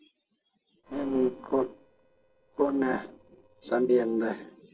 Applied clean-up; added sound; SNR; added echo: neural separator model SepFormer DNS4.